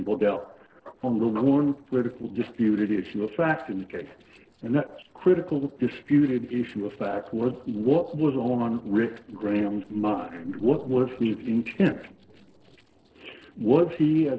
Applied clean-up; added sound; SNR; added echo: neural separator model SepFormer DNS4.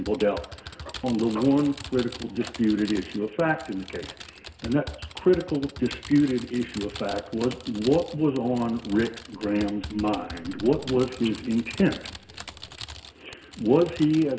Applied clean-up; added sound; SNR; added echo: none; Typing; 15 dB; reverberation time 1.9 s.